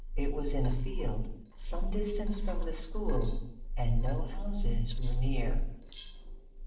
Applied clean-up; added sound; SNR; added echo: neural separator model SepFormer DNS4.